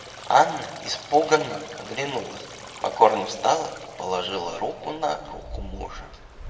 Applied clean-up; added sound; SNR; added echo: none; Stream; 15 dB; reverberation time 1.6 s.